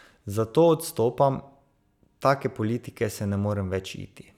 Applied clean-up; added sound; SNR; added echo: none; none; none; none.